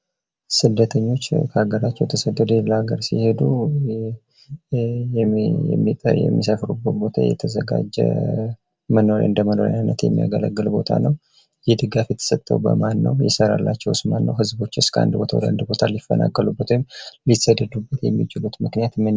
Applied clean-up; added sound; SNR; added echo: none; none; none; none.